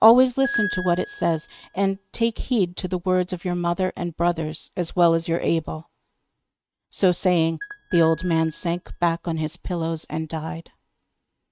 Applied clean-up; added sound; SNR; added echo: neural mask model RNNoise.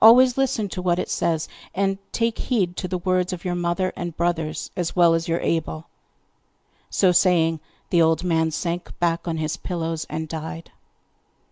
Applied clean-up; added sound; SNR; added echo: none; none; none; none.